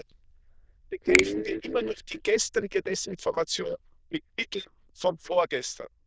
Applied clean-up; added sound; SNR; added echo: neural diffusion model UNIVERSE++.